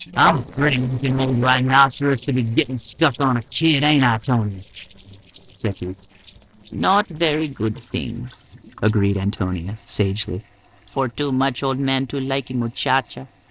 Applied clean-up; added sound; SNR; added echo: neural separator model SepFormer DNS4.